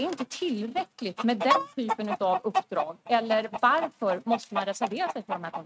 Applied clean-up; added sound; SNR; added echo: neural mask model RNNoise.